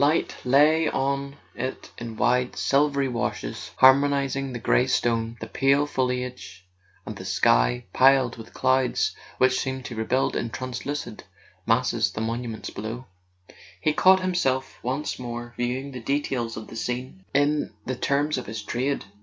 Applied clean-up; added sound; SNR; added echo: none; none; none; none.